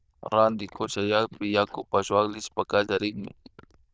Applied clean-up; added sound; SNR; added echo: neural diffusion model UNIVERSE++.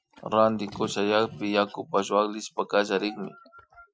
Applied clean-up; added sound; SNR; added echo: classical method Wiener filter.